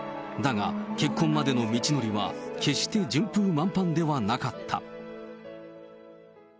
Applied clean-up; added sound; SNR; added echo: none; none; none; none.